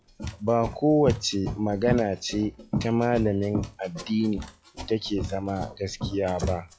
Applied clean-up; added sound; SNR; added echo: classical method log-MMSE.